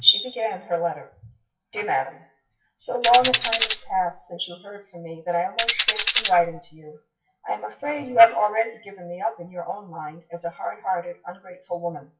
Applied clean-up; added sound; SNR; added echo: classical method WPE with log-MMSE.